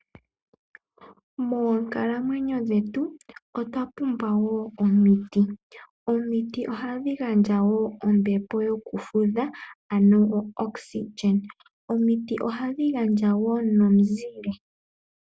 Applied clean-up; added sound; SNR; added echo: none; none; none; none.